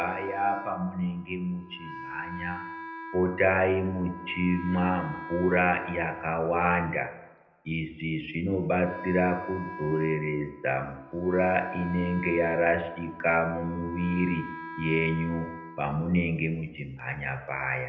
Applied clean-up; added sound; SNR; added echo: none; Wind instrument, woodwind instrument; 13 dB; reverberation time 0.7 s.